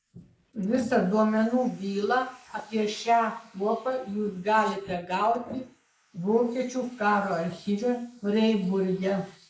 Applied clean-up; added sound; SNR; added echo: neural mask model Resemble Enhance denoiser.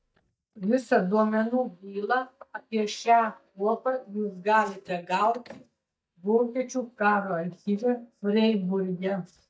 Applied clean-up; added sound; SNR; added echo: neural mask model DeepFilterNet 3.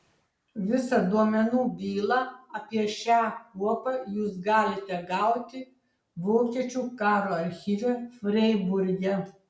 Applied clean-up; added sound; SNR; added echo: none; none; none; none.